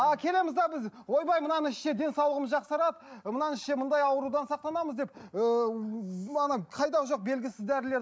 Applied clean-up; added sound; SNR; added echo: none; none; none; none.